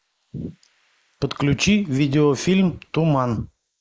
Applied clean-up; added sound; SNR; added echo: neural mask model Resemble Enhance denoiser.